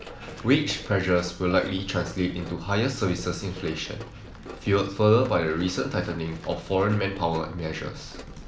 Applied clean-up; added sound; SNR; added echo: none; Run; 18 dB; none.